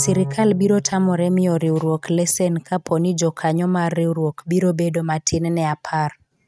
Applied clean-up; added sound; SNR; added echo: neural mask model RNNoise.